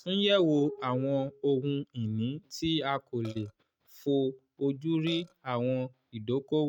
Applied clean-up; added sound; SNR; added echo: neural mask model RNNoise.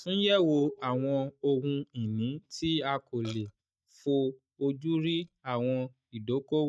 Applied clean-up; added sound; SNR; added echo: neural mask model DeepFilterNet 3.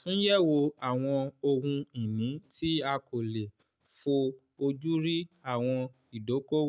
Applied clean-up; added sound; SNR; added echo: none; none; none; none.